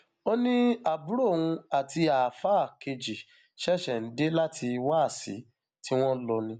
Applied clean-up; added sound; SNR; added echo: none; none; none; none.